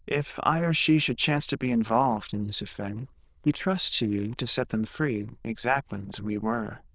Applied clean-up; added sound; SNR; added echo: neural diffusion model UNIVERSE++.